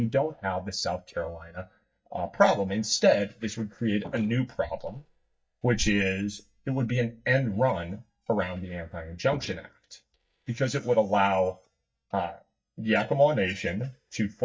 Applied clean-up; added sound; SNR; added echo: neural mask model DeepFilterNet 3.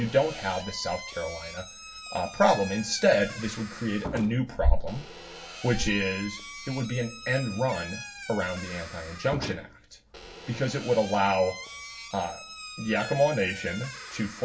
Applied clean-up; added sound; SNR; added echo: none; Squeak / Slam; 13 dB; reverberation time 0.2 s.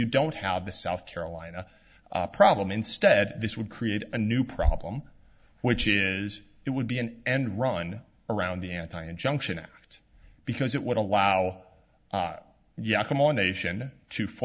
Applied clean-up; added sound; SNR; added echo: none; none; none; none.